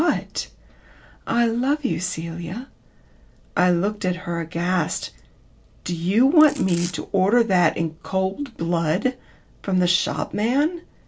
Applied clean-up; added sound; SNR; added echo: none; Domestic sounds, home sounds; 16 dB; none.